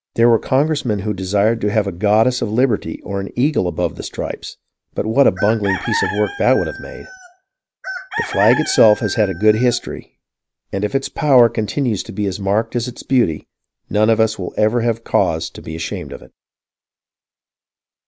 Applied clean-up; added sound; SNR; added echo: none; Chicken, rooster; 9 dB; none.